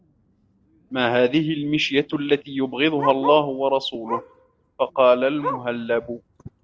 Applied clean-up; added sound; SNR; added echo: none; Bark; 12 dB; none.